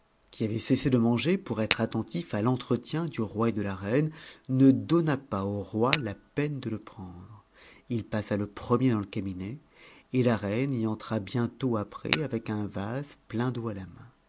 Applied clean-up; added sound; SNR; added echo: none; Tap / Glass; 5 dB; none.